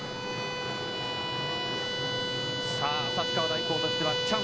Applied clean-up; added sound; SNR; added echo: none; Bowed string instrument; -2 dB; none.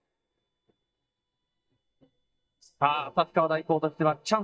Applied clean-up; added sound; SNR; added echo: neural mask model DeepFilterNet 3.